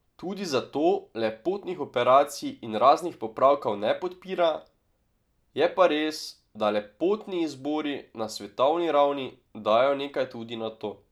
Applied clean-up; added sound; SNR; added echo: none; none; none; none.